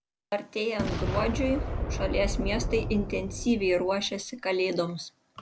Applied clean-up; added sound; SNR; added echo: none; Boom; 4 dB; none.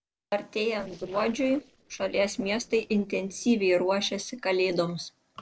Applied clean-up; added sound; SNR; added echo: neural separator model SepFormer DNS4.